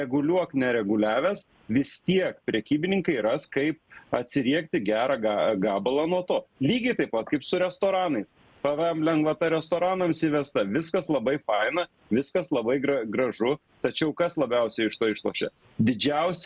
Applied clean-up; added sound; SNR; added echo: none; none; none; none.